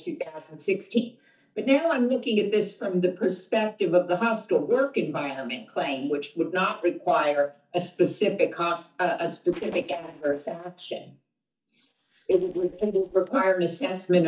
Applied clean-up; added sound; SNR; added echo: neural mask model DeepFilterNet 3.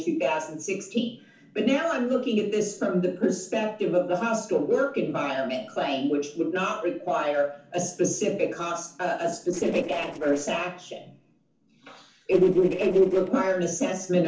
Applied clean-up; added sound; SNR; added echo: neural separator model SepFormer DNS4.